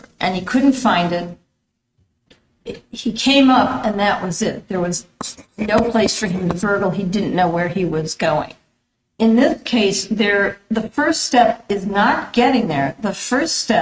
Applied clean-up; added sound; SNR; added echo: neural mask model RNNoise.